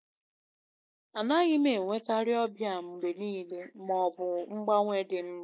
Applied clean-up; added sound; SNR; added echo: neural mask model Resemble Enhance denoiser.